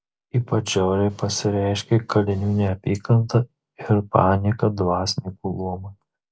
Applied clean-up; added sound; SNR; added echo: none; none; none; none.